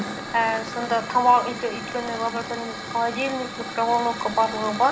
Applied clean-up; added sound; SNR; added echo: none; Hiss / Fire; 9 dB; none.